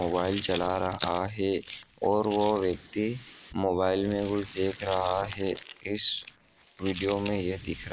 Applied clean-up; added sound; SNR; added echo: neural mask model Resemble Enhance denoiser.